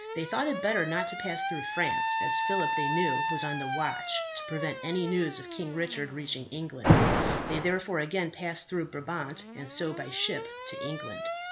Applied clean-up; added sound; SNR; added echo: none; Alarm; -1 dB; none.